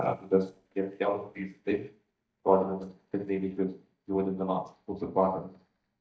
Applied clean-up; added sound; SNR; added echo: neural mask model DeepFilterNet 3.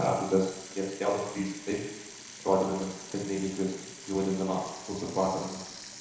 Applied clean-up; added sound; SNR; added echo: none; Sink (filling or washing) / Water tap, faucet; 14 dB; reverberation time 1.0 s.